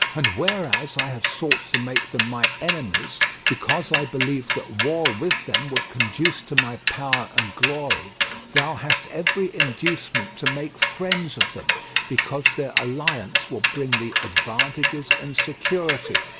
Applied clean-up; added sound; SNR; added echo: none; Mechanisms / Bicycle; -4 dB; none.